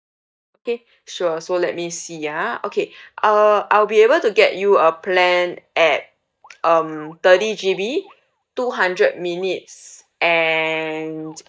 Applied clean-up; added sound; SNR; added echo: neural mask model DeepFilterNet 3.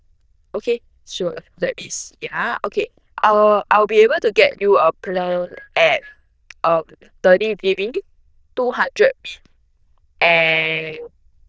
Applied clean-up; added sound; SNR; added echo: neural diffusion model UNIVERSE++.